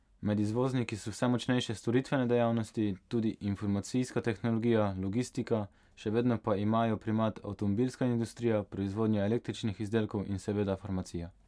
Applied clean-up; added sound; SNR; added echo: none; none; none; none.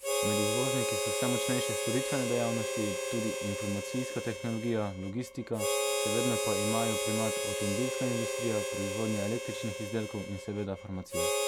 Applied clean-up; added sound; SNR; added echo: none; Harmonica; -1 dB; none.